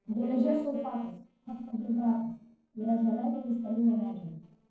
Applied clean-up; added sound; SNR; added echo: neural separator model SepFormer DNS4.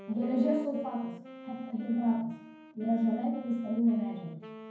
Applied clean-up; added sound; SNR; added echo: none; Wind instrument, woodwind instrument; 16 dB; reverberation time 0.9 s.